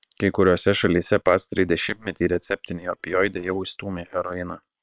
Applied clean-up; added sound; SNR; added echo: neural separator model SepFormer WHAM!.